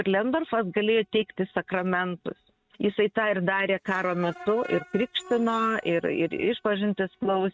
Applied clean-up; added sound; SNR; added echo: neural mask model RNNoise.